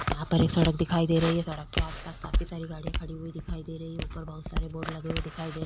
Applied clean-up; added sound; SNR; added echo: none; Walk, footsteps; 4 dB; none.